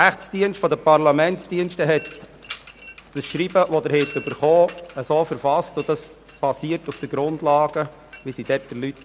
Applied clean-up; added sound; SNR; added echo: none; Mechanisms; 18 dB; none.